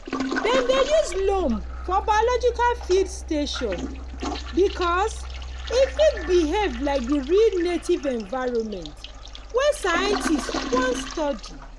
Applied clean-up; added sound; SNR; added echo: none; Toilet flush + Mechanical fan; 8 dB; none.